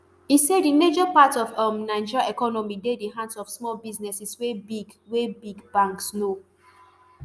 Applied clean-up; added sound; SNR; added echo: none; none; none; none.